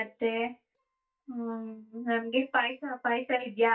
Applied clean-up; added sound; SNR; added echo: neural mask model DeepFilterNet 3.